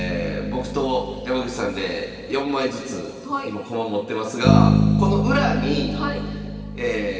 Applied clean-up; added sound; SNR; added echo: none; Bass guitar; -1 dB; reverberation time 2.5 s.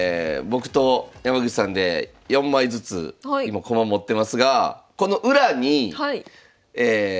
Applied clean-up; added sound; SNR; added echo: none; none; none; none.